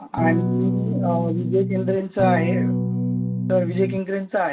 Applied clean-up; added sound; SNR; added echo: none; Electric guitar / Strum; -1 dB; reverberation time 0.1 s.